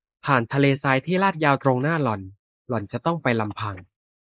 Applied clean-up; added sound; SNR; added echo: neural mask model Resemble Enhance denoiser.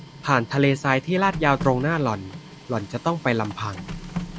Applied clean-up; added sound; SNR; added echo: none; Printer; 13 dB; none.